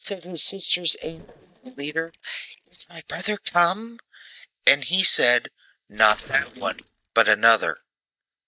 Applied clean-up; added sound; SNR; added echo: neural mask model DeepFilterNet 3.